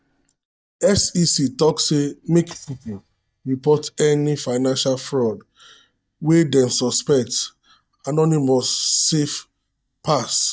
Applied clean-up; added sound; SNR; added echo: neural mask model DeepFilterNet 3.